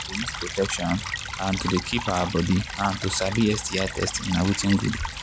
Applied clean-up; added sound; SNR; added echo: none; Stream / Trickle, dribble; 7 dB; none.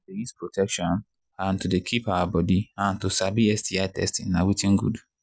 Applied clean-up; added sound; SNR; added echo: none; none; none; none.